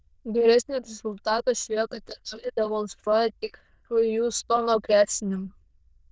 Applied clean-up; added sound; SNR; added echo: neural diffusion model UNIVERSE++.